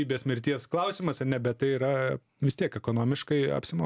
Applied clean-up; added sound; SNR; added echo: none; none; none; none.